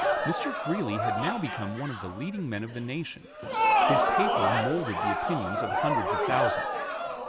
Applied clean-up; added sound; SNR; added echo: none; Crowd; -5 dB; none.